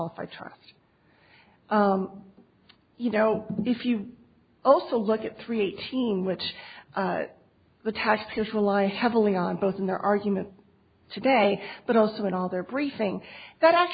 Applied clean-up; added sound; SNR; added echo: none; none; none; none.